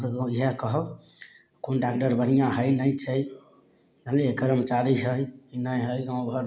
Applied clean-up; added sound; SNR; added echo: none; none; none; none.